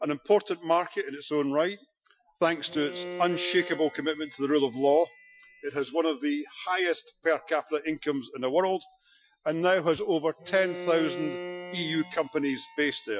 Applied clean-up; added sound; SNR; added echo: classical method Wiener filter.